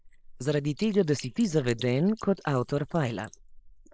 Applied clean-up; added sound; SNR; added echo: neural mask model Resemble Enhance denoiser.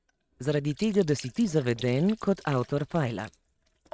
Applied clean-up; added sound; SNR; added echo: neural mask model RNNoise.